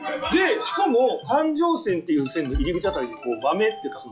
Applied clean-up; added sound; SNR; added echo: classical method log-MMSE.